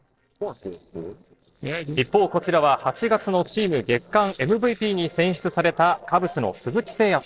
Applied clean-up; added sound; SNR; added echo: neural separator model SepFormer DNS4.